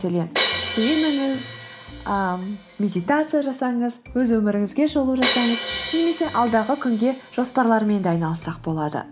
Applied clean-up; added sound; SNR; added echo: none; Crash cymbal; 8 dB; none.